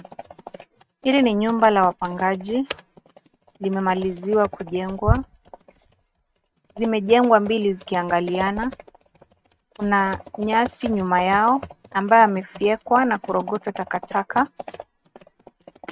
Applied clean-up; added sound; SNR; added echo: neural mask model RNNoise.